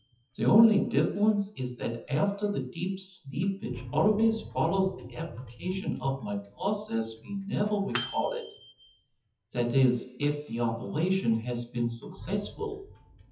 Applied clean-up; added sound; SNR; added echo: classical method WPE with log-MMSE.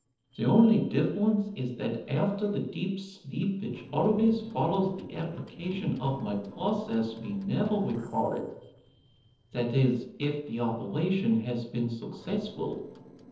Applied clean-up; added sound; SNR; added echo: neural separator model SepFormer DNS4.